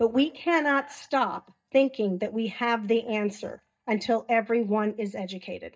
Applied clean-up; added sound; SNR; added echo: neural mask model DeepFilterNet 3.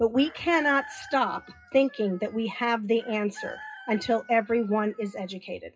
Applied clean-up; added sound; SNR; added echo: classical method WPE with log-MMSE.